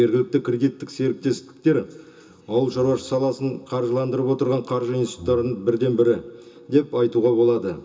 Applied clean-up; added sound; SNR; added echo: none; Brass instrument; 17 dB; reverberation time 0.2 s.